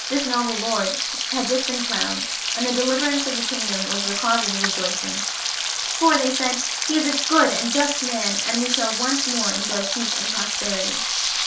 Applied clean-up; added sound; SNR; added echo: none; Frying (food); 0 dB; reverberation time 0.3 s.